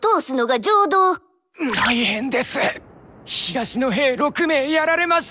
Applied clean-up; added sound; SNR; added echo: none; none; none; none.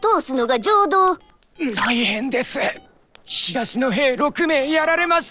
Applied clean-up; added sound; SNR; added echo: neural separator model SepFormer DNS4.